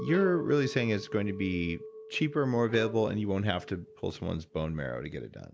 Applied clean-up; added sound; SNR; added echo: none; Bowed string instrument + Chink, clink; 13 dB; none.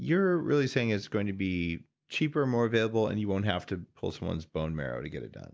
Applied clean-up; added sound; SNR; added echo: none; none; none; none.